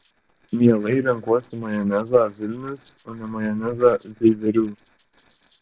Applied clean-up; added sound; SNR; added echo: neural separator model SepFormer DNS4.